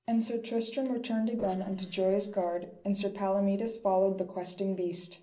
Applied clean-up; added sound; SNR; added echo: neural separator model SepFormer DNS4.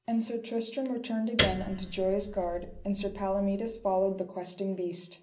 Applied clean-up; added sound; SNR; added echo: none; Piano; 5 dB; reverberation time 0.5 s.